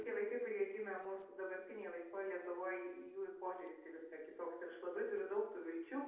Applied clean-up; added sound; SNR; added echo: neural separator model SepFormer DNS4.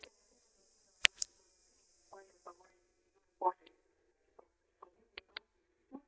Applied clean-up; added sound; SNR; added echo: neural mask model DeepFilterNet 3.